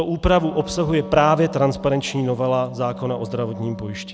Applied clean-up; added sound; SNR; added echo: none; Wind instrument, woodwind instrument; 14 dB; none.